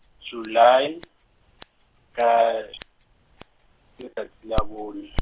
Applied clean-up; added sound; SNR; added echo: none; Scissors; 10 dB; none.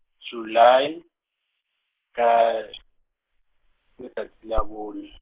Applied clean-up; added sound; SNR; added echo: neural mask model Resemble Enhance denoiser.